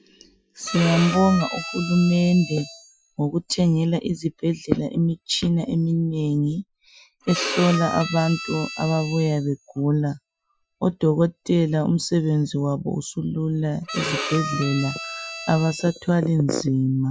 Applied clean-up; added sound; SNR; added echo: classical method Wiener filter.